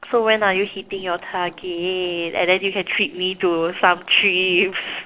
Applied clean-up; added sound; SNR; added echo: neural separator model SepFormer DNS4.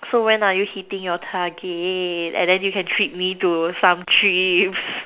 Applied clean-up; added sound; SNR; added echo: none; none; none; none.